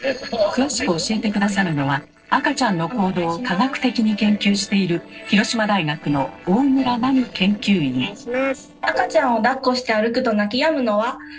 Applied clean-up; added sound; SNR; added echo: neural separator model SepFormer DNS4.